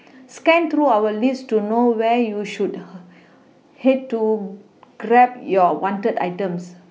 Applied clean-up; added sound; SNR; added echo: none; none; none; none.